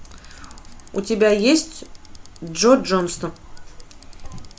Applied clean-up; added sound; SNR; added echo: none; Bicycle; 16 dB; none.